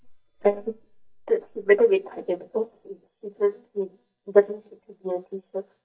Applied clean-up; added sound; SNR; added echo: neural mask model DeepFilterNet 3.